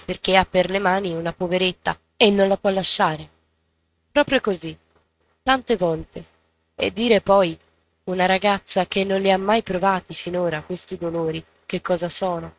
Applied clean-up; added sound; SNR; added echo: neural mask model RNNoise.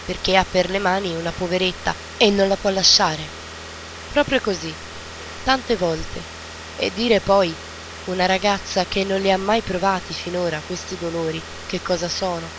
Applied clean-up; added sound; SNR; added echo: none; Car; 13 dB; none.